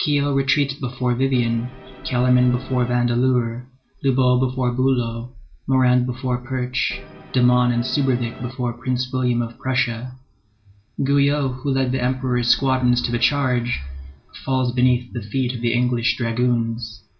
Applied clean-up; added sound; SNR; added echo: none; Musical instrument; 17 dB; reverberation time 0.2 s.